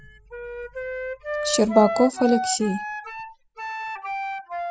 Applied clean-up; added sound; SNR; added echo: classical method spectral subtraction.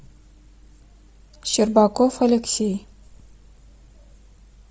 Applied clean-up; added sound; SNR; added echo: none; none; none; none.